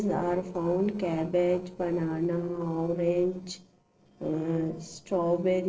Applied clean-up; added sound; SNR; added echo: neural separator model SepFormer DNS4.